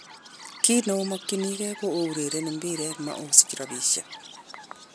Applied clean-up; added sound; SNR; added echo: none; Bird vocalization, bird call, bird song + Chirp, tweet; 16 dB; none.